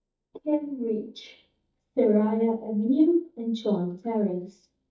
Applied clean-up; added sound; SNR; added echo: neural mask model DeepFilterNet 3.